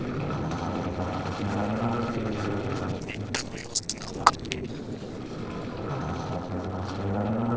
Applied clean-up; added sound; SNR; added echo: neural separator model SepFormer DNS4.